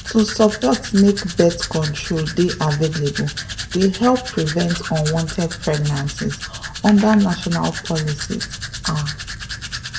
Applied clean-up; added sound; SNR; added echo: none; Domestic sounds, home sounds; 10 dB; reverberation time 0.5 s.